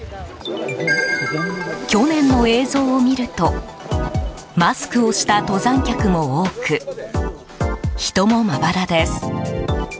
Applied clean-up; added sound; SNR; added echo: none; none; none; none.